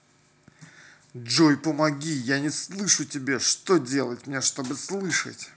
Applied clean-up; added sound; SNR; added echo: none; none; none; none.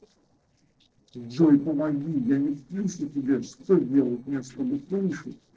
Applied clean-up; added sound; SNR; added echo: neural separator model SepFormer DNS4.